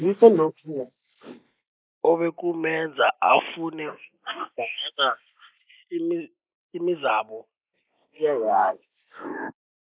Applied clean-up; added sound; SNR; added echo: neural mask model Resemble Enhance denoiser.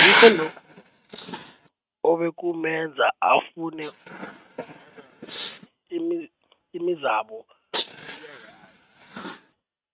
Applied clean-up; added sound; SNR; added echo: neural mask model RNNoise.